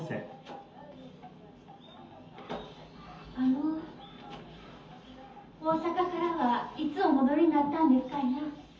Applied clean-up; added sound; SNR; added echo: none; none; none; reverberation time 0.5 s.